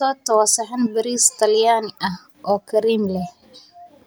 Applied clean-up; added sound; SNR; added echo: none; none; none; none.